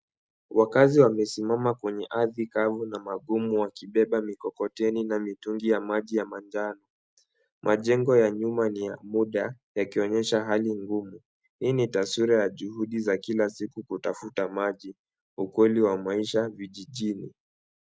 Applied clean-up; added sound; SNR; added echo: none; none; none; none.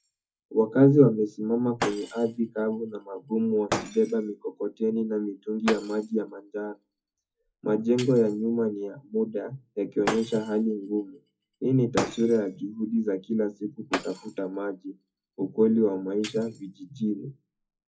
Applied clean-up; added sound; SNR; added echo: classical method WPE with log-MMSE.